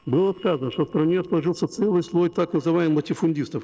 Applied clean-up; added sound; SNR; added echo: neural separator model SepFormer DNS4.